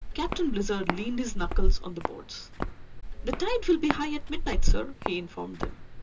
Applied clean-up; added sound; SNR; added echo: none; Walk, footsteps; -4 dB; reverberation time 0.2 s.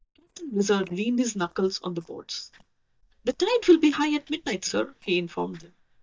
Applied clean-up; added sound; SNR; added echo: neural mask model DeepFilterNet 3.